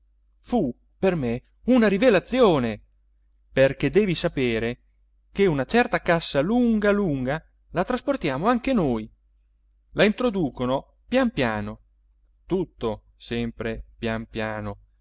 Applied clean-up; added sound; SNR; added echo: none; Tools; 17 dB; none.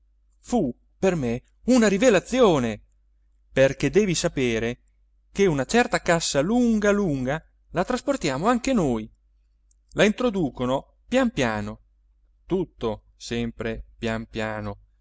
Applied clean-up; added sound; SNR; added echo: none; none; none; none.